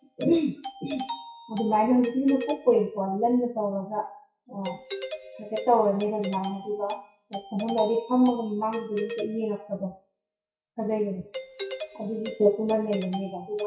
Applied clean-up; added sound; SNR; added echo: classical method WPE with log-MMSE.